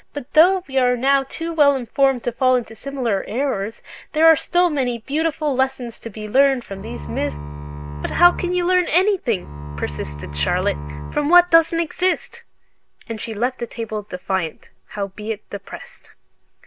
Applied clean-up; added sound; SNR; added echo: none; Bowed string instrument; 9 dB; none.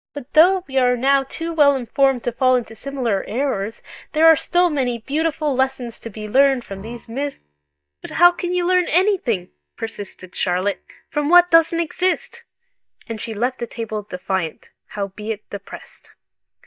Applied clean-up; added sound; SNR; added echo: neural mask model DeepFilterNet 3.